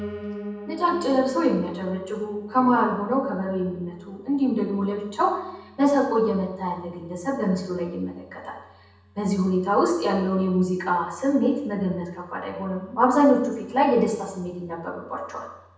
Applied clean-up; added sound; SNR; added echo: none; Piano; 20 dB; reverberation time 0.9 s.